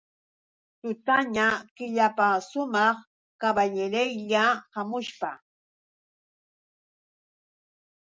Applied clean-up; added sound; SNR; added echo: none; none; none; none.